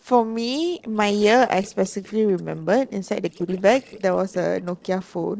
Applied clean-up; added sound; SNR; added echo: neural separator model SepFormer DNS4.